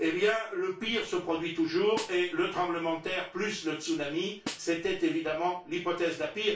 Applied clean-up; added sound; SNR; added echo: none; Snare drum; 14 dB; reverberation time 0.3 s.